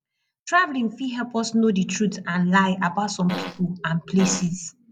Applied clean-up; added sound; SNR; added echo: none; Fart; 9 dB; none.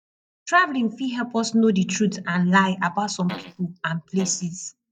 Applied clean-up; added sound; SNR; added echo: neural mask model DeepFilterNet 3.